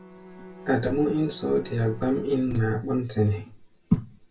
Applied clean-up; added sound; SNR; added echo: none; Bowed string instrument; 20 dB; reverberation time 0.2 s.